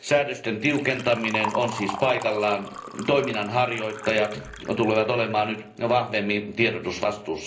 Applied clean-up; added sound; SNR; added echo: none; Liquid; 13 dB; reverberation time 0.5 s.